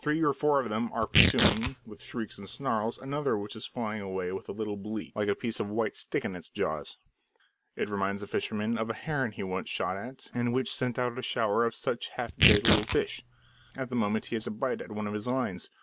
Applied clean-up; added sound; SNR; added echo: none; Tearing; -2 dB; none.